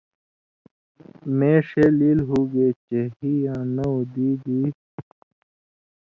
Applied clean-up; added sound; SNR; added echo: none; none; none; none.